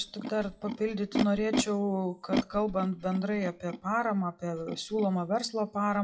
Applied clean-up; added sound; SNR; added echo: classical method WPE with log-MMSE.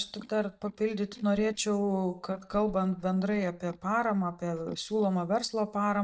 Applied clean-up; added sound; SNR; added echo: neural mask model DeepFilterNet 3.